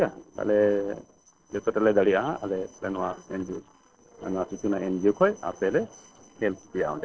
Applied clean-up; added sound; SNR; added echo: neural separator model SepFormer DNS4.